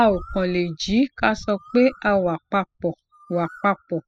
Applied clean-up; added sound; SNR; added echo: classical method spectral subtraction.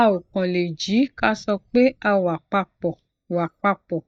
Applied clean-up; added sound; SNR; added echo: neural mask model DeepFilterNet 3.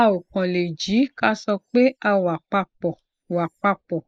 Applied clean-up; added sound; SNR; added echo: neural mask model Resemble Enhance denoiser.